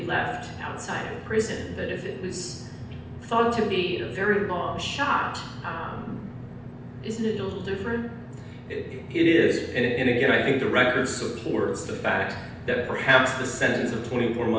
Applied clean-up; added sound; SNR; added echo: none; Engine / Mechanisms; 16 dB; reverberation time 0.9 s.